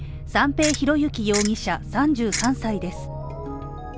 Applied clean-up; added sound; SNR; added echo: none; Ratchet, pawl; 6 dB; none.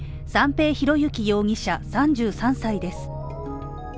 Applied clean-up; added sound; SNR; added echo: none; none; none; none.